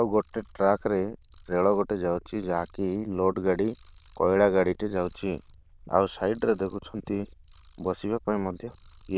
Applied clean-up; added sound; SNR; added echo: neural diffusion model UNIVERSE++.